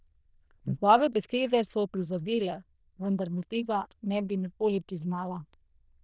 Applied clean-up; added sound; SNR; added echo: neural diffusion model UNIVERSE++.